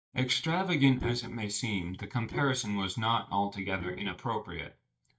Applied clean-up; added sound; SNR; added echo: neural mask model DeepFilterNet 3.